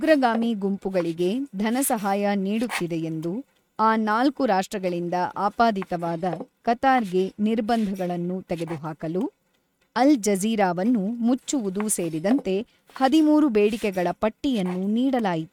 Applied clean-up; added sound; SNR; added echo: neural mask model RNNoise.